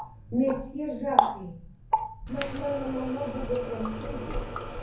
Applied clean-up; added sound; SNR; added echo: none; Water tap, faucet; -1 dB; reverberation time 0.6 s.